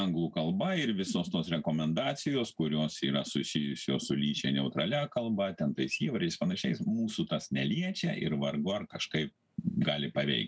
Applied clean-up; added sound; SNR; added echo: none; none; none; none.